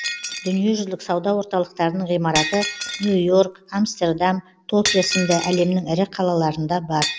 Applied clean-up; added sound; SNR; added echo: none; Shatter; 9 dB; none.